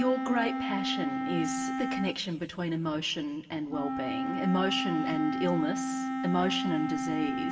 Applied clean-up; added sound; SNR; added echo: none; Wind instrument, woodwind instrument; 2 dB; reverberation time 3.0 s.